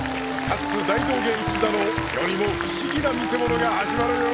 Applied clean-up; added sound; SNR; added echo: none; Wind instrument, woodwind instrument + Applause; 1 dB; none.